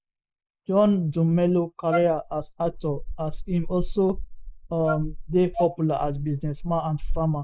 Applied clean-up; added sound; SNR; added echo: neural mask model Resemble Enhance denoiser.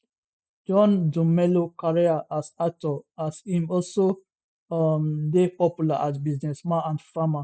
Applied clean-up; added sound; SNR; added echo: none; none; none; none.